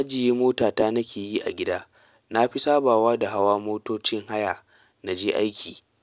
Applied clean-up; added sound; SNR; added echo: none; none; none; none.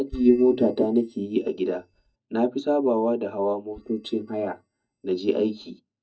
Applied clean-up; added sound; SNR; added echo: neural mask model DeepFilterNet 3.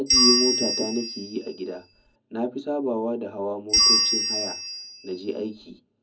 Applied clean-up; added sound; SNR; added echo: none; Bell; -5 dB; reverberation time 0.4 s.